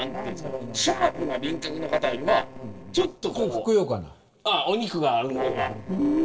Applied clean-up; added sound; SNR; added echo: neural separator model SepFormer DNS4.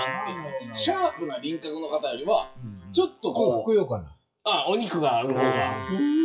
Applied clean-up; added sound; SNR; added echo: classical method WPE with log-MMSE.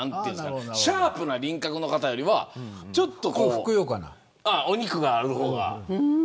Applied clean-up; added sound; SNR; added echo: none; none; none; none.